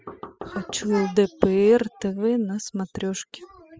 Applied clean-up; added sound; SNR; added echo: classical method spectral subtraction.